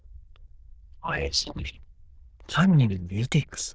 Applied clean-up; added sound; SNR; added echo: neural diffusion model UNIVERSE++.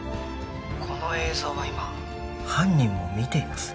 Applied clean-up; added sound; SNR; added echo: none; none; none; none.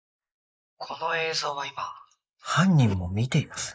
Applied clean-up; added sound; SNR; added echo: neural mask model Resemble Enhance denoiser.